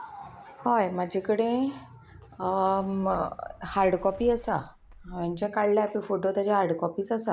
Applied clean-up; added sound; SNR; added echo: none; Fireworks; 19 dB; none.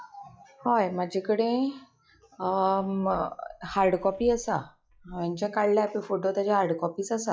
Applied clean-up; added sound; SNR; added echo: classical method log-MMSE.